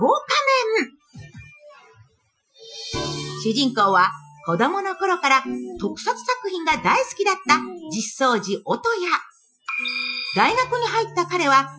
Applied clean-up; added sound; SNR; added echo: classical method Wiener filter.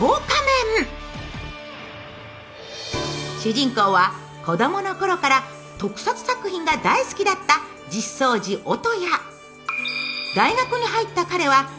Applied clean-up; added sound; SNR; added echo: none; none; none; none.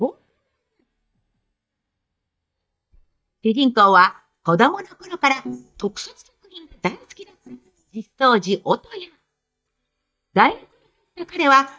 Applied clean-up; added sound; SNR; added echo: neural mask model DeepFilterNet 3.